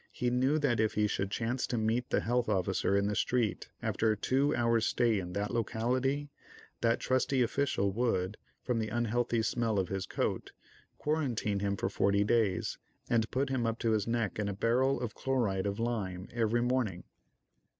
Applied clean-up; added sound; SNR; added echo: none; none; none; none.